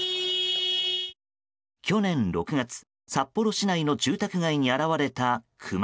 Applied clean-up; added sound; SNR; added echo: none; none; none; none.